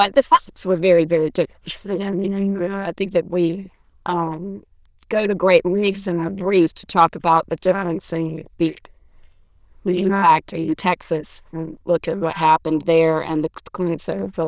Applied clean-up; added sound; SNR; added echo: neural diffusion model UNIVERSE++.